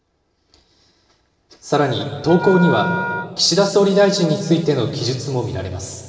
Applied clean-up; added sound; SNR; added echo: none; Wind instrument, woodwind instrument; 9 dB; reverberation time 2.6 s.